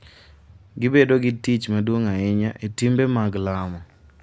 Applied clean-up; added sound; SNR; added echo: none; none; none; none.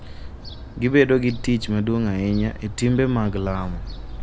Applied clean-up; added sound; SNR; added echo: none; Gull, seagull / Fowl; 11 dB; none.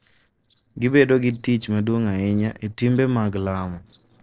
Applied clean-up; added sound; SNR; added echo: neural separator model SepFormer DNS4.